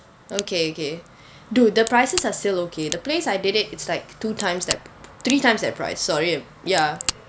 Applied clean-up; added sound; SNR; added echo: none; Crack; 12 dB; none.